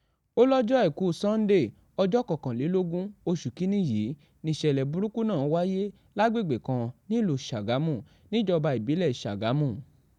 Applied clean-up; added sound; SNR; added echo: none; none; none; none.